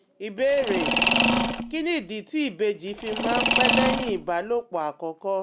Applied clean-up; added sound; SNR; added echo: none; Mechanisms; -2 dB; none.